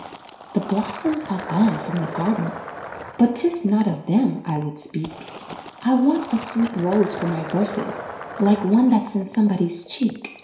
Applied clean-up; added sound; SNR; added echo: none; Fill (with liquid); 13 dB; reverberation time 0.7 s.